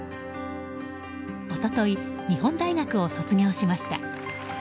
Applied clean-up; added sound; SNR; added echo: none; none; none; none.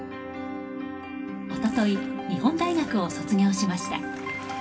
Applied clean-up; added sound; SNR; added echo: none; Fart; 20 dB; reverberation time 1.9 s.